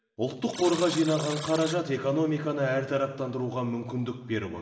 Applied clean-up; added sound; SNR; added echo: none; Alarm; 13 dB; reverberation time 2.1 s.